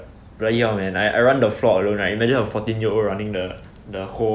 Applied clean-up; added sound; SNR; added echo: none; none; none; none.